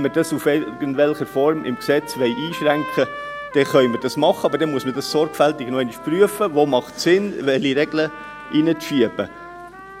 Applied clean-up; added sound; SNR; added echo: none; Trumpet; 15 dB; none.